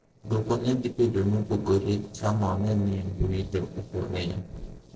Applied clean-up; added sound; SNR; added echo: neural separator model SepFormer DNS4.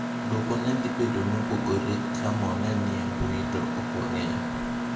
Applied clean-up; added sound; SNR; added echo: none; Mechanisms; 0 dB; reverberation time 0.7 s.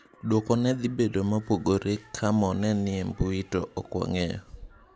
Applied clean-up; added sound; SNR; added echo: none; none; none; none.